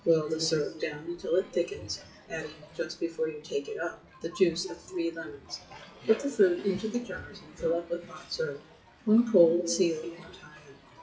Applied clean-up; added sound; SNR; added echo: classical method WPE with log-MMSE.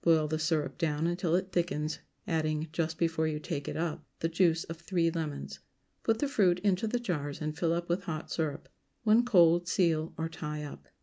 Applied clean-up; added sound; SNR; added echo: none; none; none; none.